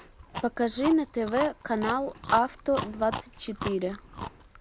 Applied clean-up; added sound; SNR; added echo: none; Chewing, mastication; 10 dB; none.